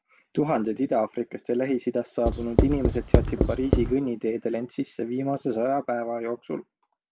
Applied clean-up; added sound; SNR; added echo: none; Writing; -3 dB; none.